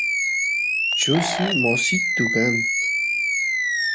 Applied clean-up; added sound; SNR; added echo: none; Animal; -4 dB; none.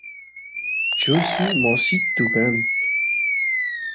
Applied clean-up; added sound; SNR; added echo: neural mask model RNNoise.